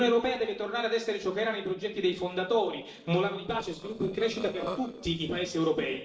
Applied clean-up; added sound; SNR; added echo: neural separator model SepFormer DNS4.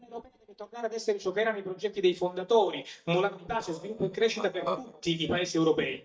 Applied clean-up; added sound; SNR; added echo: neural mask model DeepFilterNet 3.